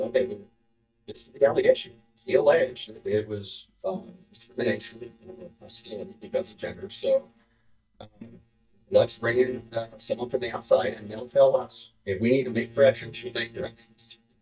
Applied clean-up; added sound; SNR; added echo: neural mask model DeepFilterNet 3.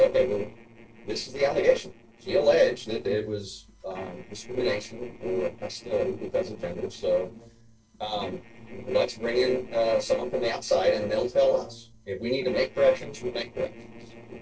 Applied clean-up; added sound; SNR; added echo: neural separator model SepFormer DNS4.